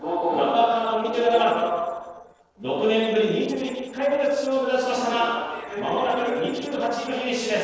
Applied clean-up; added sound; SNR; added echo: neural separator model SepFormer DNS4.